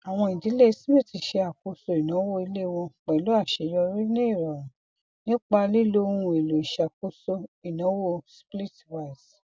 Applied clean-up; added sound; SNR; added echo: none; none; none; none.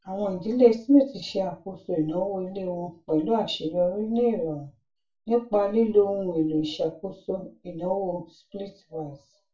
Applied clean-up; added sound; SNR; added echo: none; none; none; reverberation time 0.3 s.